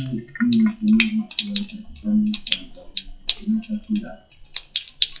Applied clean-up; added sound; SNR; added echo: classical method WPE with log-MMSE.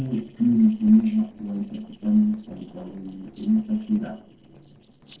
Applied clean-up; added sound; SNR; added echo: neural separator model SepFormer DNS4.